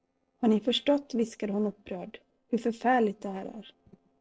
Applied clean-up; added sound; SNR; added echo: neural separator model SepFormer DNS4.